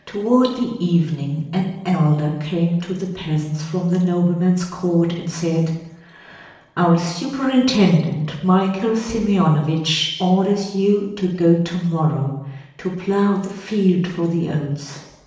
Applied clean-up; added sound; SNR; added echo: none; none; none; reverberation time 0.9 s.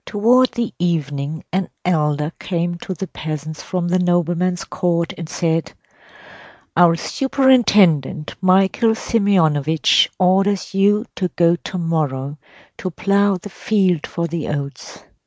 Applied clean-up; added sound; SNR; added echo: none; none; none; none.